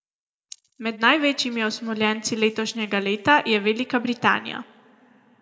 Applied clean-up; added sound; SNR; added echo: none; none; none; reverberation time 1.2 s.